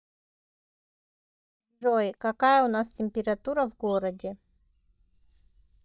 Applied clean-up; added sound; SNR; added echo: neural mask model DeepFilterNet 3.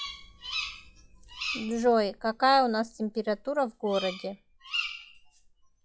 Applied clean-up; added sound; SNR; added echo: classical method log-MMSE.